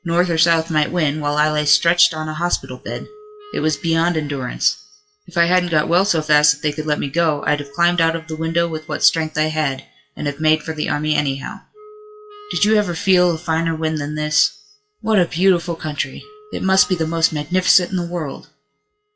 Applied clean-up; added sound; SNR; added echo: classical method WPE with log-MMSE.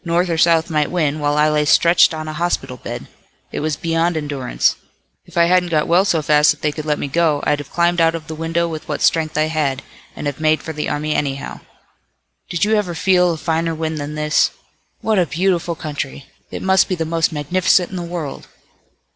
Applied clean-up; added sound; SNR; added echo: none; none; none; none.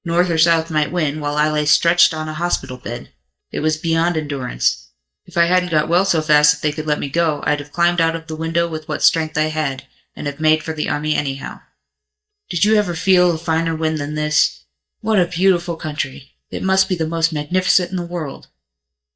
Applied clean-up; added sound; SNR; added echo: neural mask model DeepFilterNet 3.